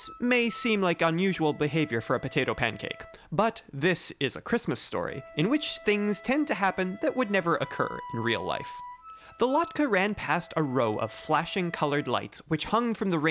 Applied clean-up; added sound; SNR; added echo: none; Wind instrument, woodwind instrument; 19 dB; none.